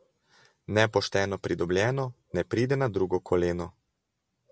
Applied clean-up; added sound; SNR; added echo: none; none; none; none.